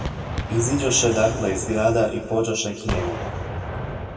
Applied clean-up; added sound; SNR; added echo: none; Gunshot, gunfire; 6 dB; reverberation time 2.0 s.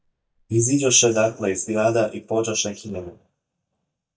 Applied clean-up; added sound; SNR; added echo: neural mask model DeepFilterNet 3.